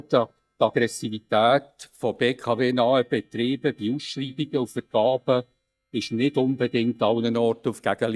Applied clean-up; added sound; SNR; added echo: neural mask model DeepFilterNet 3.